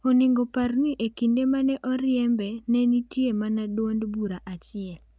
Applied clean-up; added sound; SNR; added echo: none; none; none; none.